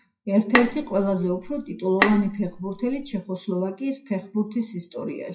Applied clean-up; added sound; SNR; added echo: classical method WPE with log-MMSE.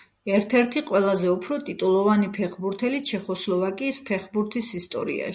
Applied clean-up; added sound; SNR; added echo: none; none; none; none.